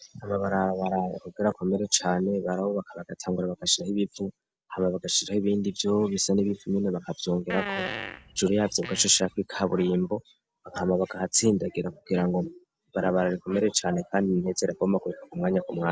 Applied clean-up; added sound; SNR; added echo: none; Fart; 9 dB; none.